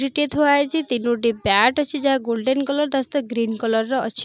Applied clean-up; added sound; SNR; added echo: none; none; none; none.